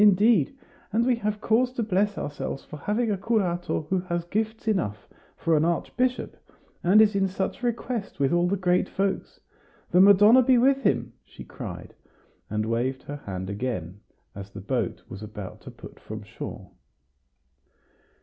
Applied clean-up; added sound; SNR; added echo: none; none; none; none.